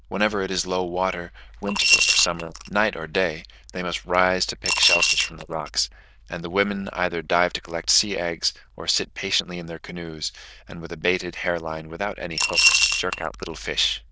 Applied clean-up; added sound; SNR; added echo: neural diffusion model UNIVERSE++.